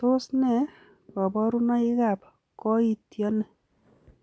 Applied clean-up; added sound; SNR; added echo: none; none; none; none.